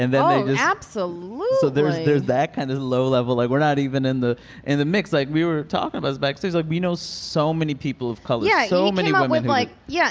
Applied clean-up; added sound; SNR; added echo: none; none; none; none.